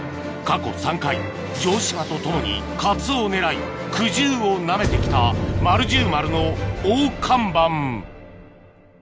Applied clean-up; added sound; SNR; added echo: none; none; none; none.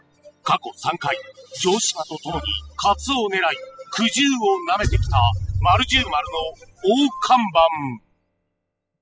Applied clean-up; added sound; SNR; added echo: classical method spectral subtraction.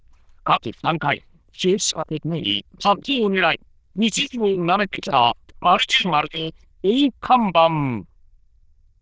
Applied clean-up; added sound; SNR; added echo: neural diffusion model UNIVERSE++.